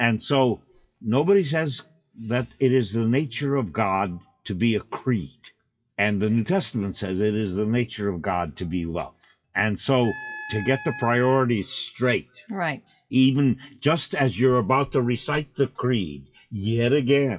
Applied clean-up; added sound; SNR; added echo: classical method WPE with log-MMSE.